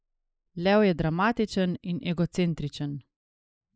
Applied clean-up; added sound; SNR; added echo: neural mask model Resemble Enhance denoiser.